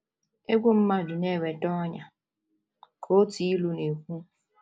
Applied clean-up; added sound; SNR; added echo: none; none; none; none.